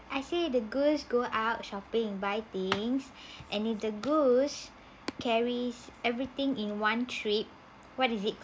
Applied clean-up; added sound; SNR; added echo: none; none; none; none.